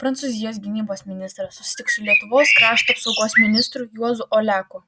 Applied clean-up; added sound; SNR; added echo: none; Bird; -4 dB; none.